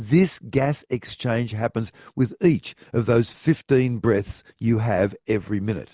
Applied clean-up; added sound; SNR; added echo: none; none; none; none.